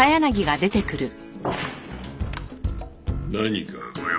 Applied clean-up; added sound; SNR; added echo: none; none; none; none.